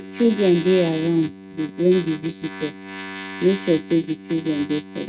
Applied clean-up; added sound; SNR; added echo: neural mask model RNNoise.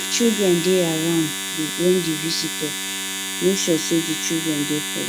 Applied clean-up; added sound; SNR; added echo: none; Domestic sounds, home sounds; 4 dB; none.